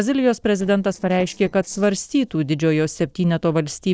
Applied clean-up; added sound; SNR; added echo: neural separator model SepFormer DNS4.